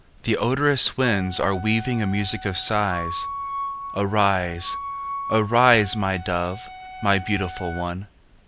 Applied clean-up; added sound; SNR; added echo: none; Wind instrument, woodwind instrument; 12 dB; none.